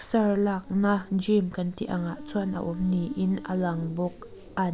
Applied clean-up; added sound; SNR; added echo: none; Wind instrument, woodwind instrument; 17 dB; none.